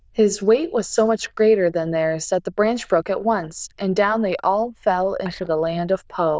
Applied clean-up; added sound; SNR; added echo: neural diffusion model UNIVERSE++.